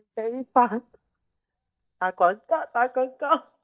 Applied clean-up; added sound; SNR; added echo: neural mask model DeepFilterNet 3.